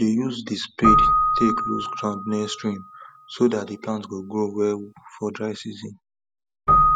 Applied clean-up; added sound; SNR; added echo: none; Keyboard (musical); -2 dB; none.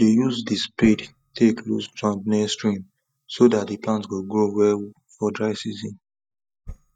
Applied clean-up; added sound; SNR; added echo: neural mask model DeepFilterNet 3.